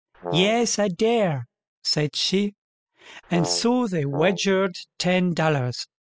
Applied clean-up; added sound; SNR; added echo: classical method spectral subtraction.